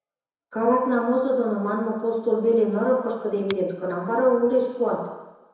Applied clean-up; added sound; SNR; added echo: none; Finger snapping; 19 dB; reverberation time 1.0 s.